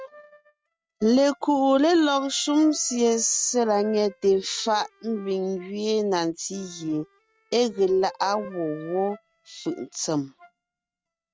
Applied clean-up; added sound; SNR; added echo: neural mask model RNNoise.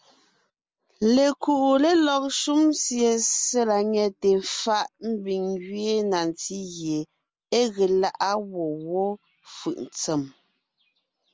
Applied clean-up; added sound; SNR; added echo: none; none; none; none.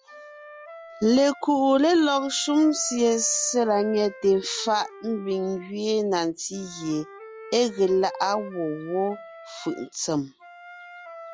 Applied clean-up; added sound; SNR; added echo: classical method log-MMSE.